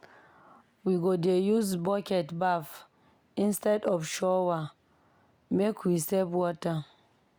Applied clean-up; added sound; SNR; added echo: none; none; none; none.